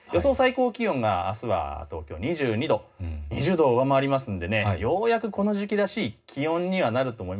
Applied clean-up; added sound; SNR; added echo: none; none; none; reverberation time 0.2 s.